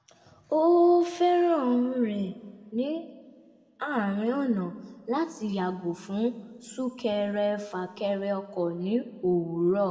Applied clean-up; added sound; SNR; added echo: none; none; none; reverberation time 1.2 s.